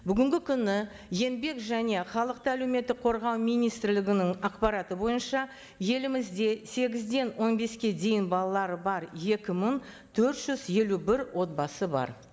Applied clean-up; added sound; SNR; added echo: none; none; none; none.